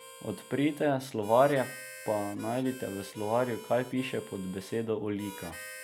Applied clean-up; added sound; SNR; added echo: none; Harmonica; 16 dB; none.